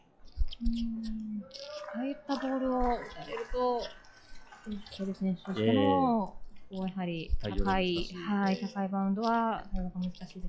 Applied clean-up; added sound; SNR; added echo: classical method log-MMSE.